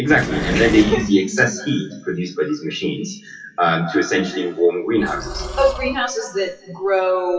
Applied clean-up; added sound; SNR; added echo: classical method WPE with log-MMSE.